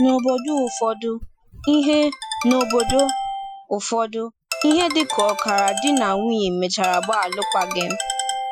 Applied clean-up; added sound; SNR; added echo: classical method Wiener filter.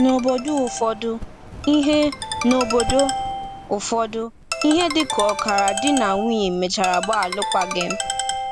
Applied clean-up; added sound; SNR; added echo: none; Ringtone; 6 dB; none.